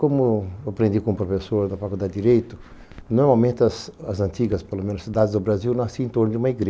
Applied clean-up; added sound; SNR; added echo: none; none; none; none.